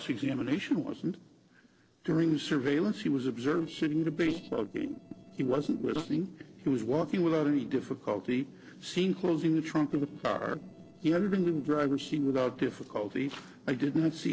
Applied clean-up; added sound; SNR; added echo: neural separator model SepFormer DNS4.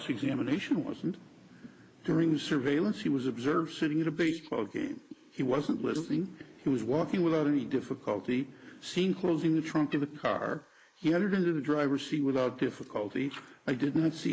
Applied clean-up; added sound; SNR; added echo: neural mask model Resemble Enhance denoiser.